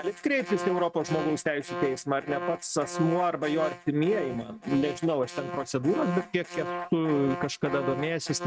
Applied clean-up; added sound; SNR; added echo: neural mask model RNNoise.